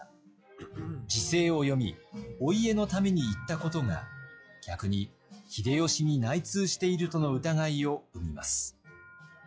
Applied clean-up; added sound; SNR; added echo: classical method log-MMSE.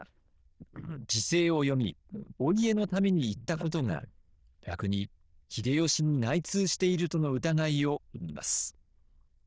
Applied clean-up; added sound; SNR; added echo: neural diffusion model UNIVERSE++.